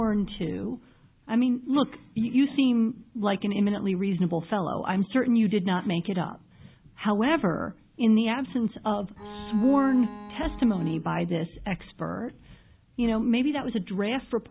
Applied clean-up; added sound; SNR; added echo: none; Bowed string instrument; 15 dB; none.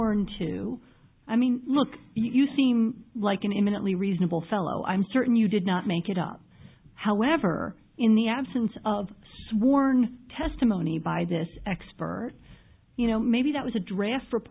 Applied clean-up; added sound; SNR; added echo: none; none; none; none.